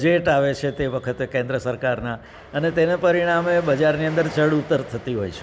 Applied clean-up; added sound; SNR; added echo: none; none; none; none.